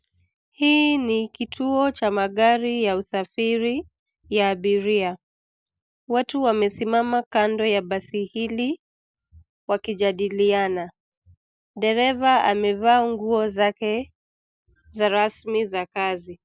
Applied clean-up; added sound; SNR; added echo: none; none; none; none.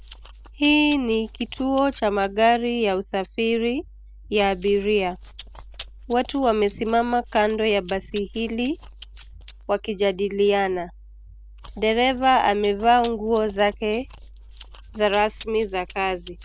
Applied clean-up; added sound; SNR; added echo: none; Chewing, mastication; 19 dB; none.